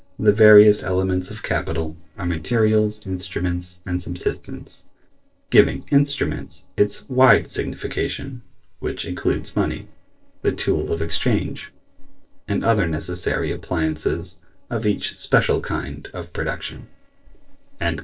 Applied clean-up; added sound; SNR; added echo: neural separator model SepFormer DNS4.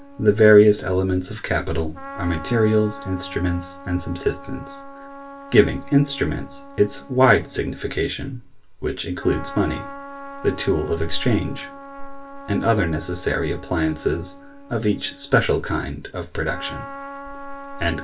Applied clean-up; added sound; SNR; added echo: none; Trumpet; 17 dB; reverberation time 0.2 s.